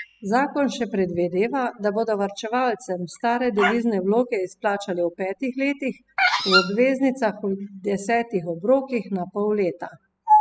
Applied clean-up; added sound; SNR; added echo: classical method spectral subtraction.